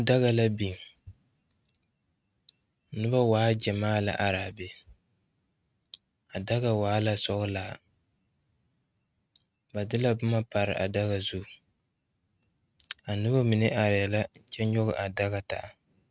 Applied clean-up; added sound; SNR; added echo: neural mask model RNNoise.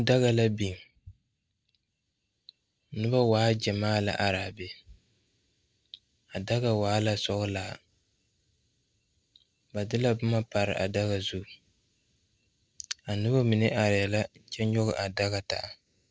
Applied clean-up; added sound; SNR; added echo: neural mask model DeepFilterNet 3.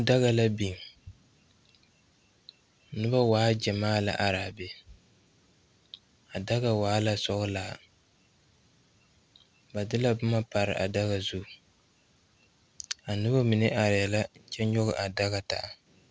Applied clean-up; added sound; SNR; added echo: none; none; none; none.